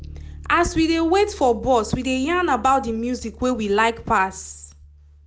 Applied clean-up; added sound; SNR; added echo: none; Bass guitar; 19 dB; none.